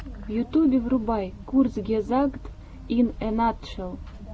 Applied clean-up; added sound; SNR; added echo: none; none; none; none.